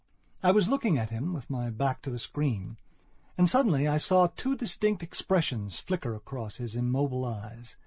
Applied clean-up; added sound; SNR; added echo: none; none; none; none.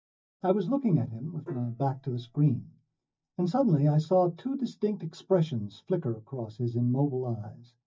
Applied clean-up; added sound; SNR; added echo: neural mask model DeepFilterNet 3.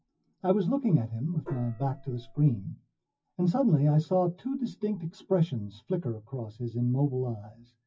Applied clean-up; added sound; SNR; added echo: classical method WPE with log-MMSE.